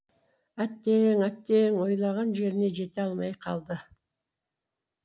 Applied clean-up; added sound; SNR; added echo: none; none; none; none.